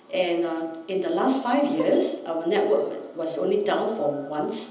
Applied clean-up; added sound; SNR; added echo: none; Bowed string instrument; 15 dB; reverberation time 0.9 s.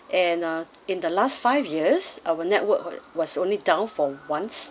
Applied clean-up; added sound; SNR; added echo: none; none; none; none.